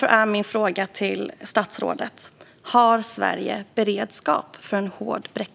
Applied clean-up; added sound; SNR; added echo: none; none; none; none.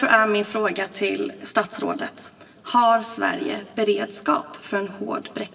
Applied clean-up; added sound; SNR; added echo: none; none; none; reverberation time 2.3 s.